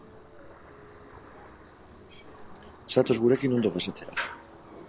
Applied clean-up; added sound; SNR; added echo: none; Ocean; 19 dB; none.